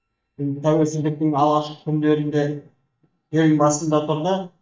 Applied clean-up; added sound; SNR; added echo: neural mask model DeepFilterNet 3.